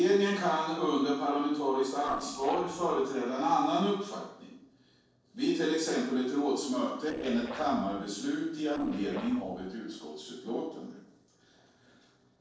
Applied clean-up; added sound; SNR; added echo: neural separator model SepFormer DNS4.